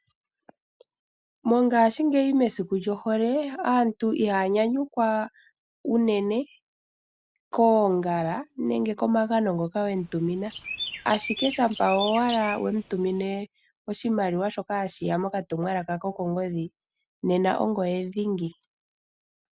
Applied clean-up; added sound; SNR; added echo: none; Chirp, tweet; 10 dB; none.